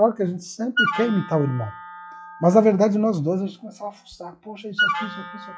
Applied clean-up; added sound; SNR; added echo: classical method log-MMSE.